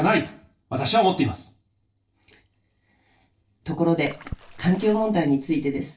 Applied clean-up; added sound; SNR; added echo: neural separator model SepFormer DNS4.